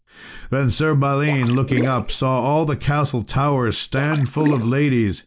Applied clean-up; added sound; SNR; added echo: neural mask model Resemble Enhance denoiser.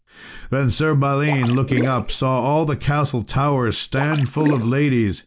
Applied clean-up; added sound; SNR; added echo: none; Splash, splatter; 10 dB; none.